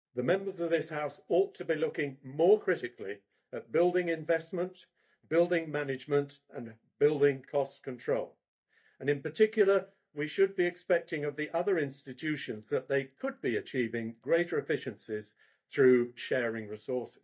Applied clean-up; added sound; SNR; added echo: neural mask model DeepFilterNet 3.